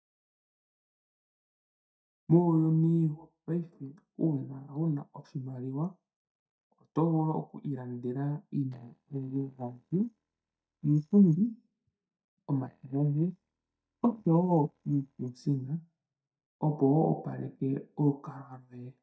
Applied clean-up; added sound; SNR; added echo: neural mask model DeepFilterNet 3.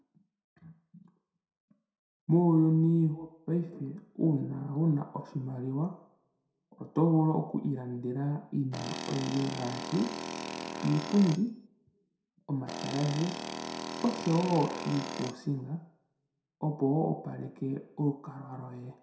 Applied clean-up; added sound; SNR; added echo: none; Tools; 7 dB; reverberation time 0.6 s.